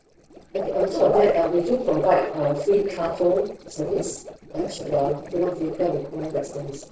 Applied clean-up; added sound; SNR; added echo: neural separator model SepFormer DNS4.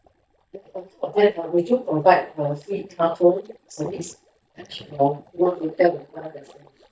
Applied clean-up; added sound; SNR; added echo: neural mask model DeepFilterNet 3.